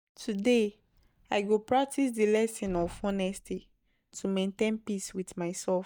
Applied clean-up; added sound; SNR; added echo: neural mask model DeepFilterNet 3.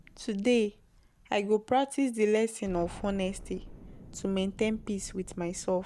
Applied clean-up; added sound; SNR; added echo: none; Explosion; 18 dB; none.